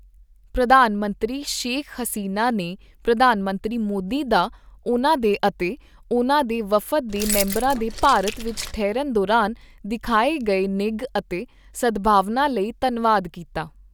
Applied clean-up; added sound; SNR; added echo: none; Keys jangling; 8 dB; none.